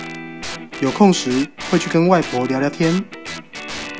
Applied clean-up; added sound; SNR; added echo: none; Guitar; 11 dB; none.